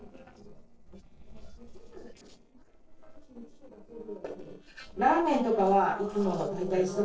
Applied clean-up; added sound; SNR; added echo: neural separator model SepFormer DNS4.